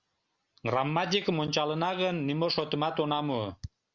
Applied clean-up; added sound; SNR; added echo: none; none; none; none.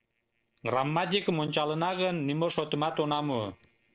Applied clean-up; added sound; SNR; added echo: neural separator model SepFormer DNS4.